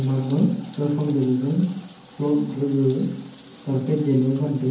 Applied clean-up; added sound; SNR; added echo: none; Bathtub (filling or washing); 15 dB; reverberation time 0.9 s.